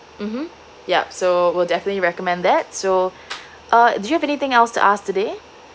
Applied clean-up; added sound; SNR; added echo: none; none; none; none.